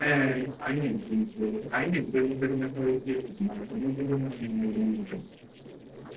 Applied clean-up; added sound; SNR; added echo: neural separator model SepFormer DNS4.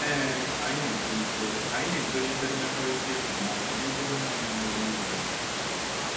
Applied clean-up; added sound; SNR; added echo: none; Water; -3 dB; reverberation time 0.8 s.